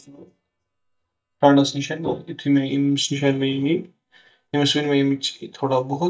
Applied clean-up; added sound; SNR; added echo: neural mask model DeepFilterNet 3.